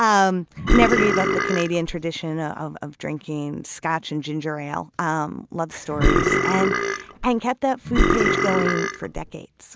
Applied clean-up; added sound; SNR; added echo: none; Burping, eructation; -3 dB; none.